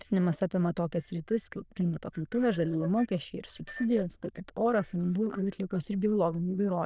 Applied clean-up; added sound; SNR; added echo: neural diffusion model UNIVERSE++.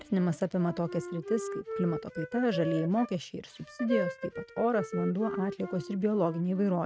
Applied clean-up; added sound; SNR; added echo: neural mask model RNNoise.